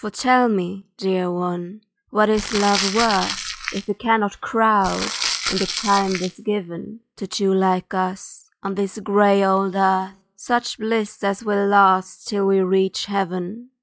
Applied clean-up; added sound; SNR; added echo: classical method log-MMSE.